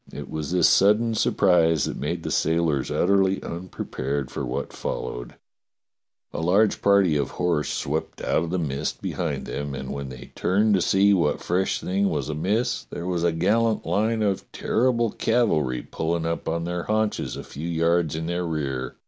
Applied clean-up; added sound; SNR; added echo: none; none; none; none.